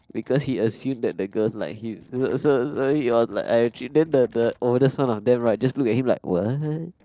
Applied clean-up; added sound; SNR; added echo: neural separator model SepFormer DNS4.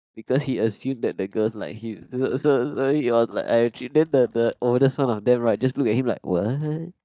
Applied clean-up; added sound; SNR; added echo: neural mask model DeepFilterNet 3.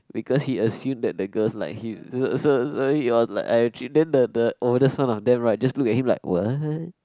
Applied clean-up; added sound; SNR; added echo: none; none; none; none.